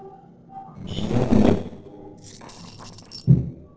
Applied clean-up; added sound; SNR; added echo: neural separator model SepFormer DNS4.